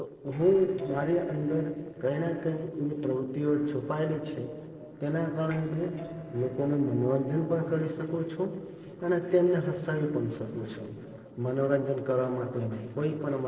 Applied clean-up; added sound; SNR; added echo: neural separator model SepFormer DNS4.